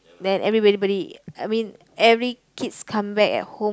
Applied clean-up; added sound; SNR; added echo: none; none; none; none.